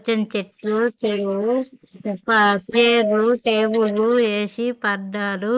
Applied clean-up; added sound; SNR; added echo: neural mask model Resemble Enhance denoiser.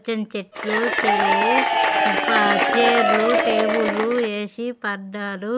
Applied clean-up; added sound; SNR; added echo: none; Applause / Crowd / Cheering; -4 dB; none.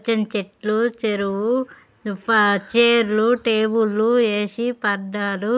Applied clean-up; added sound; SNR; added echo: none; none; none; none.